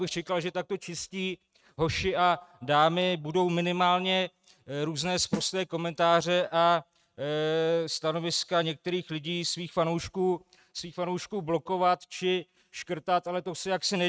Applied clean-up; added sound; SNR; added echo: neural mask model RNNoise.